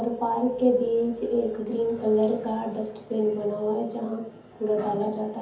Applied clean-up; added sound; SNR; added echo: none; none; none; reverberation time 0.5 s.